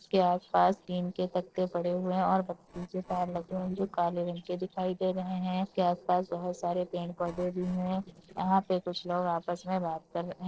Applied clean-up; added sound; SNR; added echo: neural separator model SepFormer DNS4.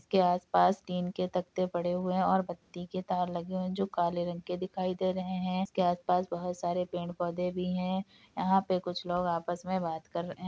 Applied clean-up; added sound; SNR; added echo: none; none; none; none.